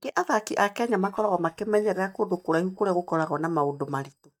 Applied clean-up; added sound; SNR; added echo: neural mask model DeepFilterNet 3.